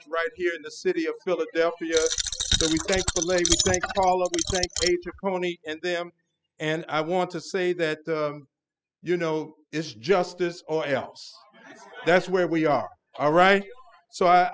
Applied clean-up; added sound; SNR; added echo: classical method spectral subtraction.